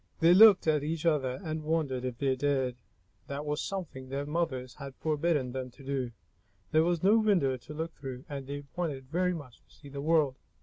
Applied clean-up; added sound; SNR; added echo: none; none; none; none.